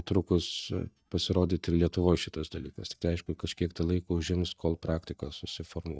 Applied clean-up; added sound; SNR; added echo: neural mask model DeepFilterNet 3.